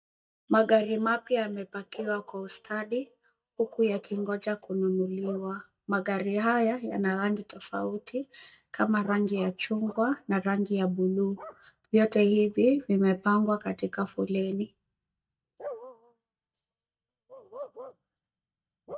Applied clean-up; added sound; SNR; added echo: neural mask model DeepFilterNet 3.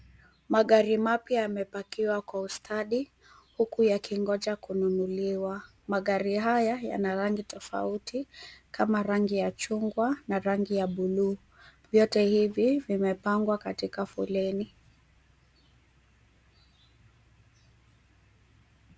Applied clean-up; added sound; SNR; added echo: none; none; none; none.